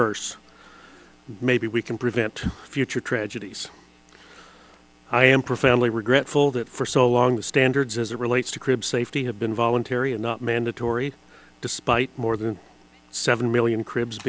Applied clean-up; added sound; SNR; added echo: none; none; none; none.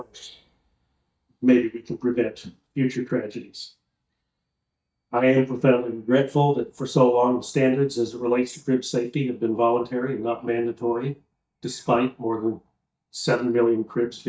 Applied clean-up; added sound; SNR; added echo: neural mask model DeepFilterNet 3.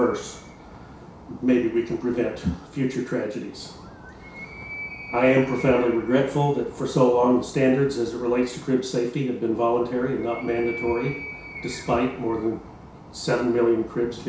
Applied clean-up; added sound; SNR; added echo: none; Animal; 17 dB; reverberation time 0.6 s.